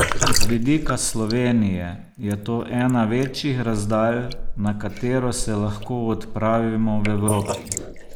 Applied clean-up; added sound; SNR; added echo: neural mask model Resemble Enhance denoiser.